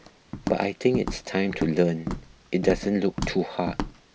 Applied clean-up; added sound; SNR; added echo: none; Walk, footsteps; 8 dB; none.